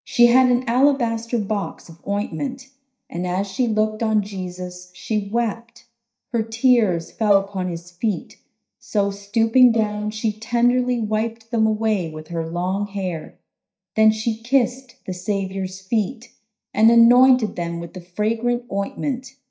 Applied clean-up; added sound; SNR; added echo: neural mask model DeepFilterNet 3.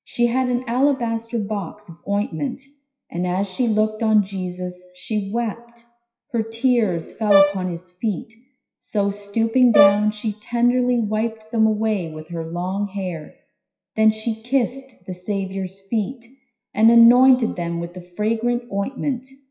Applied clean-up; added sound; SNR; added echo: classical method WPE with log-MMSE.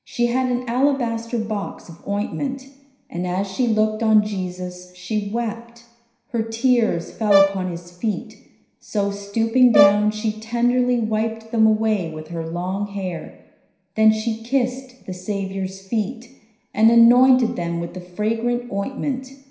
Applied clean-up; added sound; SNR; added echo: none; Brass instrument; 1 dB; reverberation time 0.9 s.